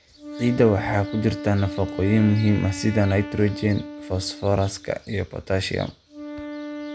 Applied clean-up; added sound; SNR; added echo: none; Wind instrument, woodwind instrument; 12 dB; none.